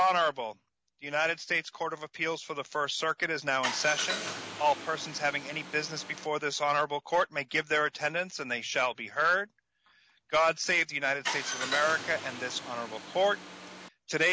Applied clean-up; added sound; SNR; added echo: none; Car; 7 dB; none.